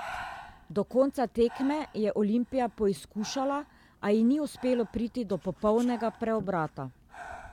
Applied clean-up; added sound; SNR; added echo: none; Breathing; 18 dB; none.